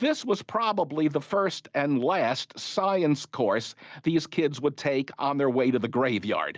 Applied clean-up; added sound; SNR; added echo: none; none; none; none.